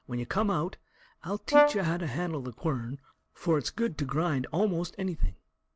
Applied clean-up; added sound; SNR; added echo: none; Brass instrument; 0 dB; none.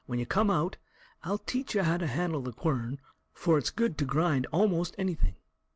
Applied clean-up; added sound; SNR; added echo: none; none; none; none.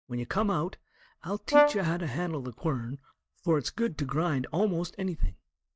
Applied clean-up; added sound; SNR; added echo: neural mask model DeepFilterNet 3.